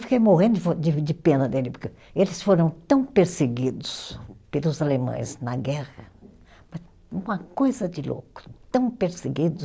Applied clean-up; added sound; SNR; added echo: none; none; none; none.